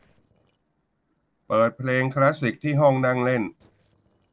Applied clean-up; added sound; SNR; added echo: neural separator model SepFormer DNS4.